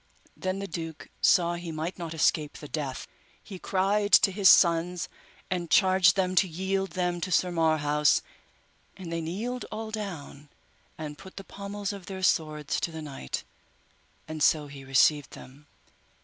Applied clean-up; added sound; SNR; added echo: none; none; none; none.